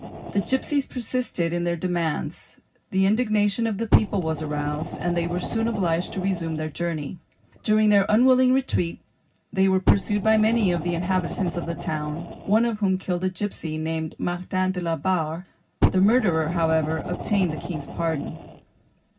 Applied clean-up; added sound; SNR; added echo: none; Fire; 8 dB; reverberation time 0.4 s.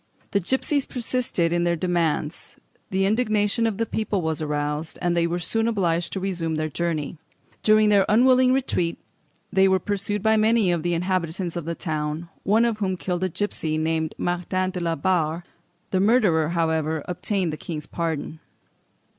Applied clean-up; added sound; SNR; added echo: none; none; none; none.